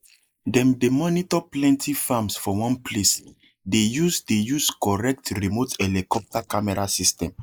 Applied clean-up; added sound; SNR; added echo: neural mask model Resemble Enhance denoiser.